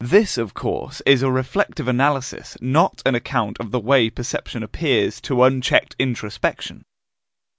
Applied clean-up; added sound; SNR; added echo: none; none; none; none.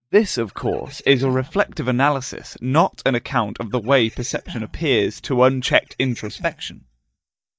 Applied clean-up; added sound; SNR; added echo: neural mask model DeepFilterNet 3.